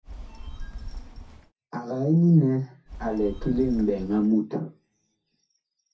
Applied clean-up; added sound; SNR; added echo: none; Telephone; 11 dB; reverberation time 0.3 s.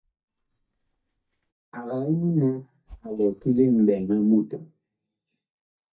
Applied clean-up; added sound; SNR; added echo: neural mask model DeepFilterNet 3.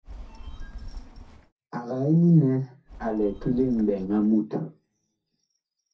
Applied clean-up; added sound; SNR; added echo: neural separator model SepFormer DNS4.